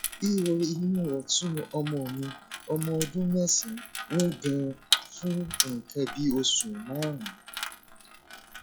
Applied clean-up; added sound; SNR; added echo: classical method log-MMSE.